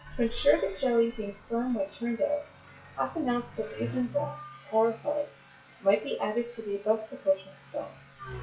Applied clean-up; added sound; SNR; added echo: classical method WPE with log-MMSE.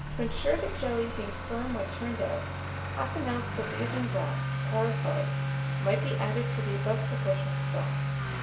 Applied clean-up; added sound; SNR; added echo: none; Accelerating, revving, vroom / Motor vehicle (road); -2 dB; reverberation time 0.7 s.